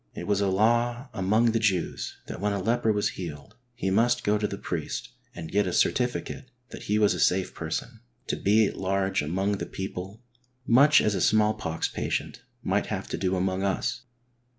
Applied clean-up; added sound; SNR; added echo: none; none; none; none.